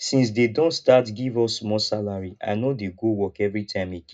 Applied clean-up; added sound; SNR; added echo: none; none; none; reverberation time 0.2 s.